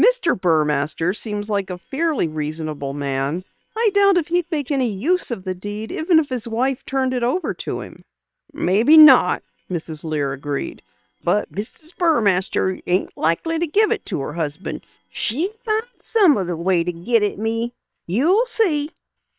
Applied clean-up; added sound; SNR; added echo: neural separator model SepFormer WHAM!.